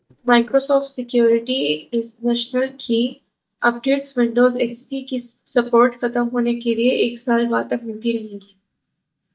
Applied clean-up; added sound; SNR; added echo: neural mask model DeepFilterNet 3.